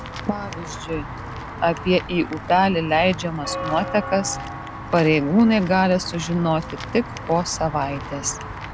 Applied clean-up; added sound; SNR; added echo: none; Walk, footsteps / Bell; 10 dB; none.